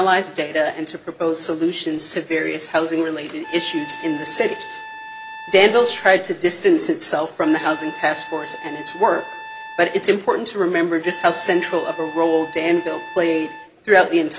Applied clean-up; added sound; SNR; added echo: none; Trumpet; 15 dB; reverberation time 1.6 s.